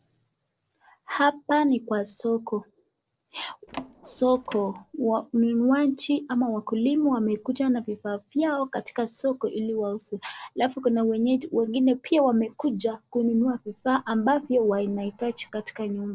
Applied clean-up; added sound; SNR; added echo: neural separator model SepFormer DNS4.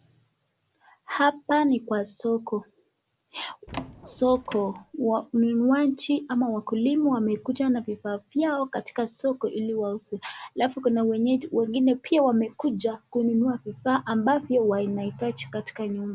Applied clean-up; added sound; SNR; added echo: none; Door; 15 dB; none.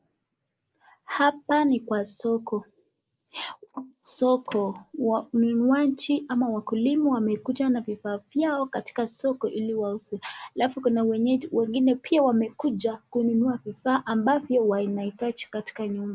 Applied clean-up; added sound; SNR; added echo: neural mask model Resemble Enhance denoiser.